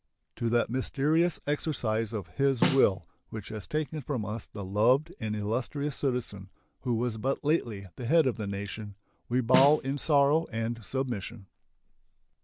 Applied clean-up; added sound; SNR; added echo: none; Snare drum; 4 dB; none.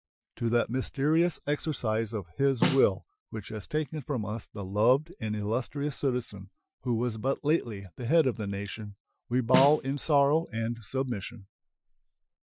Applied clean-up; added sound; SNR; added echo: classical method Wiener filter.